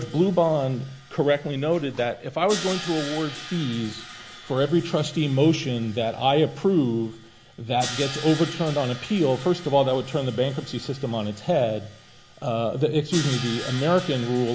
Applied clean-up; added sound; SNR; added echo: none; Crash cymbal; 15 dB; none.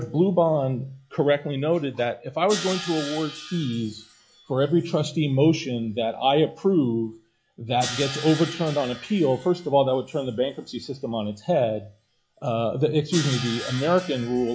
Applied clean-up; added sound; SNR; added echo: classical method log-MMSE.